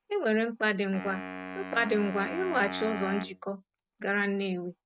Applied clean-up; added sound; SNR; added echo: none; Wind instrument, woodwind instrument; 10 dB; none.